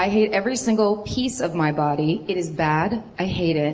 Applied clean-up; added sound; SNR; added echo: none; none; none; none.